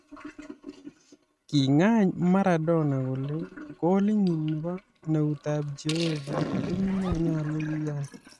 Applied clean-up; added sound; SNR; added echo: neural mask model RNNoise.